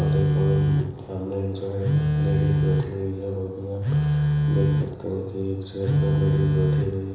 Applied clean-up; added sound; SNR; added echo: none; Telephone; -5 dB; reverberation time 1.0 s.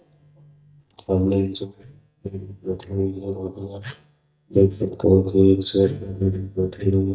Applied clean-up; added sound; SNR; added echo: neural mask model DeepFilterNet 3.